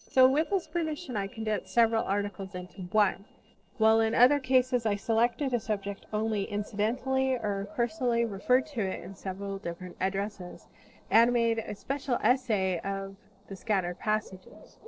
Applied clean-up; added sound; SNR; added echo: neural separator model SepFormer DNS4.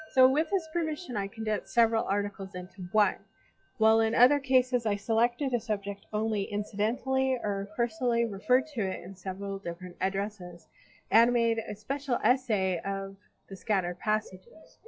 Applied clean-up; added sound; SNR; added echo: classical method log-MMSE.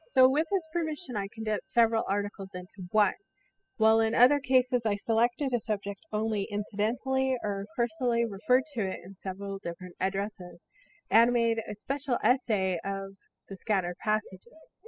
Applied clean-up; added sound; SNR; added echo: classical method spectral subtraction.